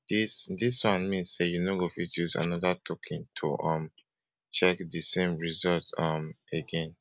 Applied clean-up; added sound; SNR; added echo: none; none; none; none.